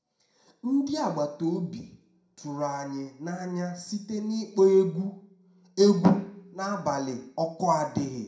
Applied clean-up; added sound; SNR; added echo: none; none; none; reverberation time 0.4 s.